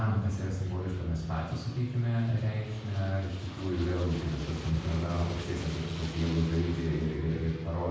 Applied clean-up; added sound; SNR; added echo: none; Aircraft; 15 dB; reverberation time 1.2 s.